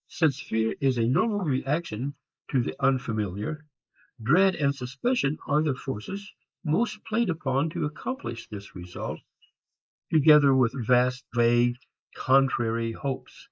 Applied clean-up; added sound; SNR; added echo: neural mask model Resemble Enhance denoiser.